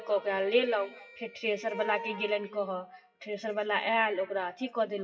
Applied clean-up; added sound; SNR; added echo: classical method WPE with log-MMSE.